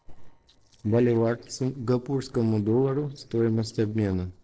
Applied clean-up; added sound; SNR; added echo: neural separator model SepFormer DNS4.